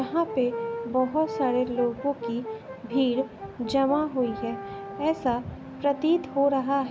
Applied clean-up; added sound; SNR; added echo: none; Brass instrument; 11 dB; none.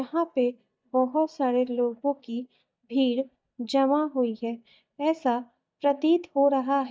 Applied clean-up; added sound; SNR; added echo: neural mask model DeepFilterNet 3.